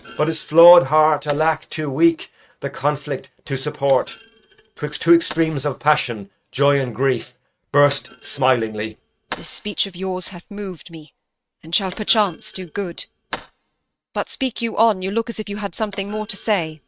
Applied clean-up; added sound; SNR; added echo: neural mask model RNNoise.